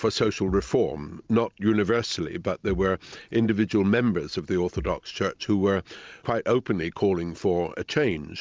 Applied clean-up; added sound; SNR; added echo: none; Bass drum; 12 dB; none.